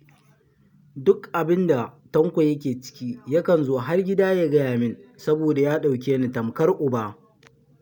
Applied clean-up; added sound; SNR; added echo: none; none; none; none.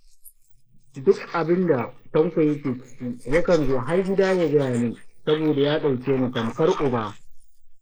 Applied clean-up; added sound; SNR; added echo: neural mask model Resemble Enhance denoiser.